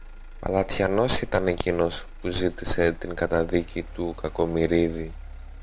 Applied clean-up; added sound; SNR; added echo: none; Motor vehicle (road); 13 dB; none.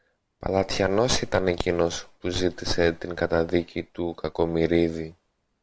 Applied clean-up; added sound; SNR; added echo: none; none; none; none.